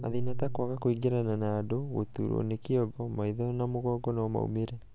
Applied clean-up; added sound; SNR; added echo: none; Piano; 17 dB; none.